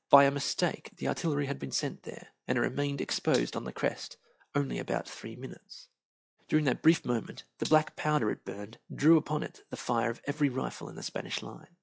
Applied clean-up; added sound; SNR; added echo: classical method log-MMSE.